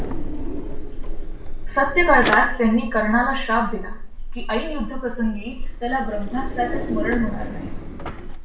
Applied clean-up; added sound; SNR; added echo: none; Drawer open or close; 2 dB; reverberation time 0.5 s.